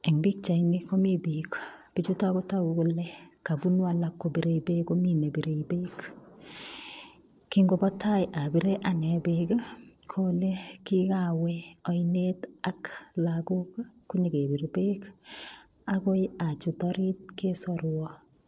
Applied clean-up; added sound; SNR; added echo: neural separator model SepFormer DNS4.